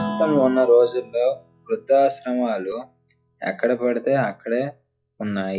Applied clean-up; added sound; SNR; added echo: classical method log-MMSE.